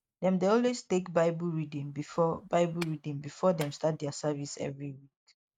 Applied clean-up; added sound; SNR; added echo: neural mask model RNNoise.